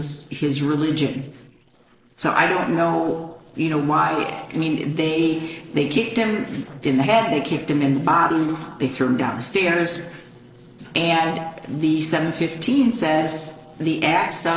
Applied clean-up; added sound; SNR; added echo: neural separator model SepFormer DNS4.